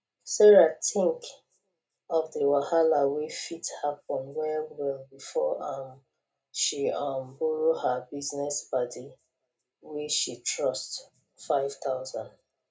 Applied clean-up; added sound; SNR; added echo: none; none; none; reverberation time 0.2 s.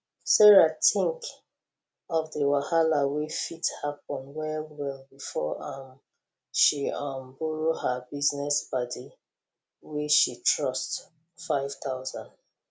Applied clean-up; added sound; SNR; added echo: none; none; none; none.